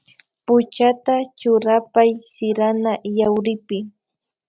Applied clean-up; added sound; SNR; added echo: none; none; none; none.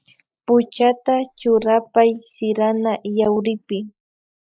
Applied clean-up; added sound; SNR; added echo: neural mask model Resemble Enhance denoiser.